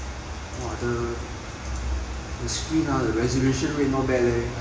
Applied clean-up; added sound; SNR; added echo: none; none; none; reverberation time 1.2 s.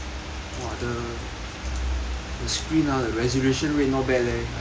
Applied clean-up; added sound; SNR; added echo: none; none; none; none.